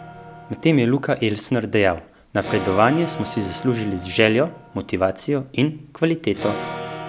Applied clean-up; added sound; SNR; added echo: none; Electric guitar / Acoustic guitar; 13 dB; none.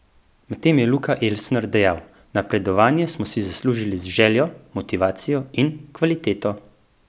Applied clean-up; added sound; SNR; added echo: none; none; none; none.